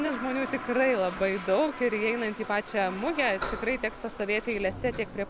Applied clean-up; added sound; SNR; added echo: none; Toilet flush; 11 dB; none.